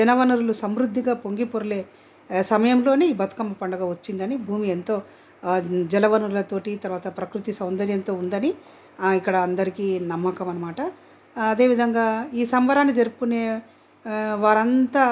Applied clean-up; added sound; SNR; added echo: none; none; none; none.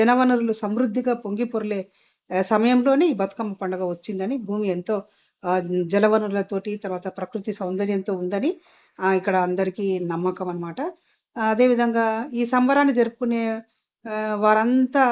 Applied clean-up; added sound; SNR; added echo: neural mask model Resemble Enhance denoiser.